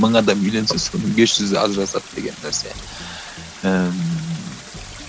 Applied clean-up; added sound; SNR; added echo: none; Stream; 17 dB; none.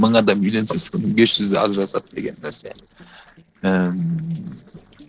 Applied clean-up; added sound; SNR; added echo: neural separator model SepFormer DNS4.